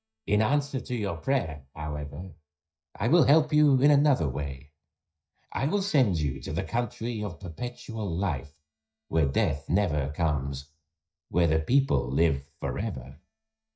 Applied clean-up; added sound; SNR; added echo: neural mask model DeepFilterNet 3.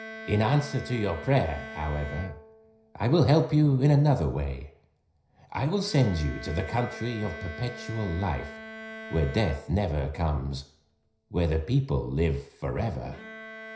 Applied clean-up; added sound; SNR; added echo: none; Bowed string instrument; 16 dB; reverberation time 0.5 s.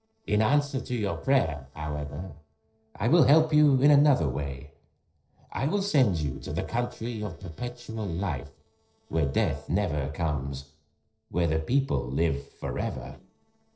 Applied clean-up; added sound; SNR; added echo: neural separator model SepFormer DNS4.